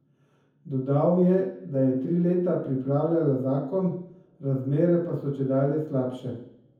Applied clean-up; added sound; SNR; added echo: none; none; none; reverberation time 0.7 s.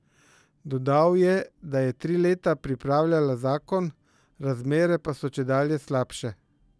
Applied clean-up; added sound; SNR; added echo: none; none; none; none.